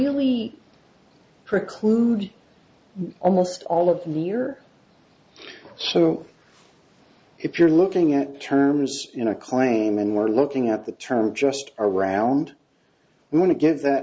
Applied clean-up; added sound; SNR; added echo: none; none; none; none.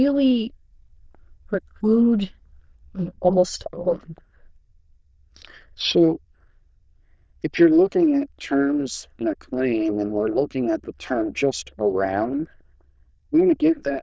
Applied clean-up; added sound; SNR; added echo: neural diffusion model UNIVERSE++.